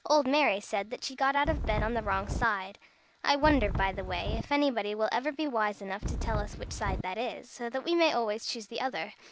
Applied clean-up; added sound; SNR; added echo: none; Wind; 3 dB; none.